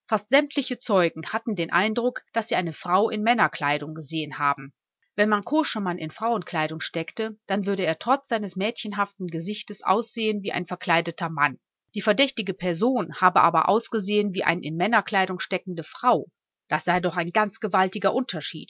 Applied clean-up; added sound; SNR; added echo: none; none; none; none.